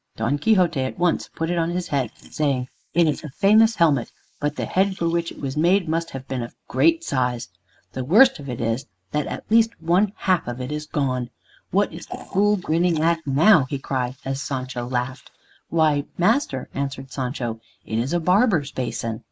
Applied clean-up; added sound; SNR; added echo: neural mask model Resemble Enhance denoiser.